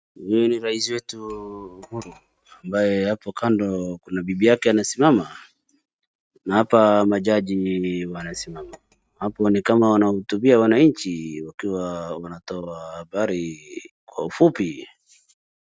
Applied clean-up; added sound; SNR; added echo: neural mask model RNNoise.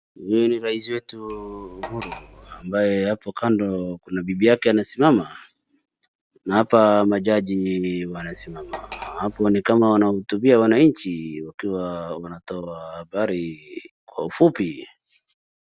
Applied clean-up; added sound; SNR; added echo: none; Cutlery, silverware; 15 dB; none.